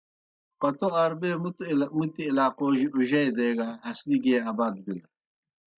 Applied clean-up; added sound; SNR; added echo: neural mask model DeepFilterNet 3.